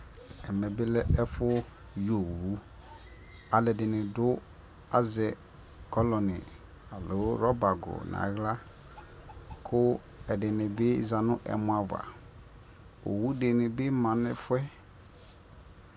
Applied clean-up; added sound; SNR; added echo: none; none; none; none.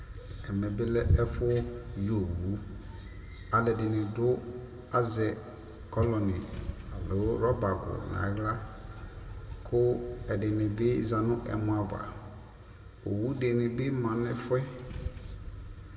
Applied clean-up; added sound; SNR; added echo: none; Engine starting / Car; 15 dB; reverberation time 1.7 s.